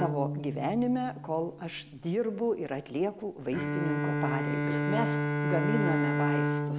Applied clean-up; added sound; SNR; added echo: none; Bowed string instrument; -1 dB; none.